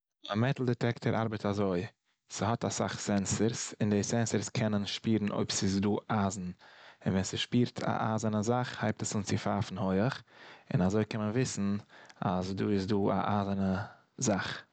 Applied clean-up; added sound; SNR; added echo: none; none; none; none.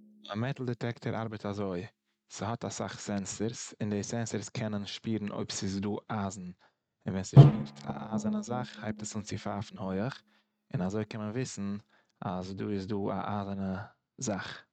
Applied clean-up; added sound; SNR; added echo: neural mask model RNNoise.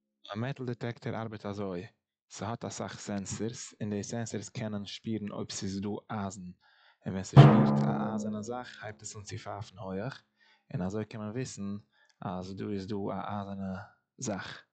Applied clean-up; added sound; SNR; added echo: classical method log-MMSE.